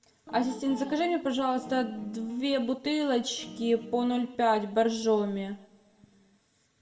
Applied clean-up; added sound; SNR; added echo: none; Guitar; 16 dB; reverberation time 0.7 s.